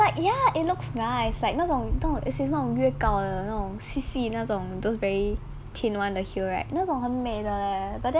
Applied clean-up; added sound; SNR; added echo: none; none; none; none.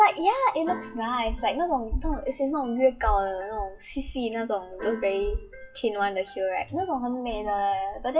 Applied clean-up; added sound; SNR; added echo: classical method WPE with log-MMSE.